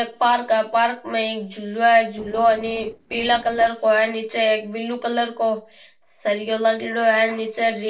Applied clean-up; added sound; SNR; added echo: neural separator model SepFormer DNS4.